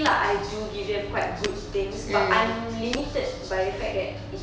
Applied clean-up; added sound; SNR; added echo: none; Shatter; 16 dB; none.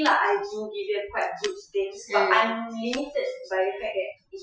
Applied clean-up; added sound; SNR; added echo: classical method Wiener filter.